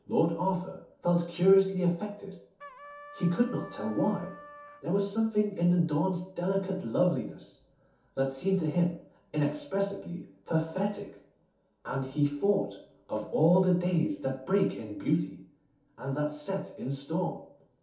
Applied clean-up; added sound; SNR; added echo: none; Trumpet; 19 dB; reverberation time 0.5 s.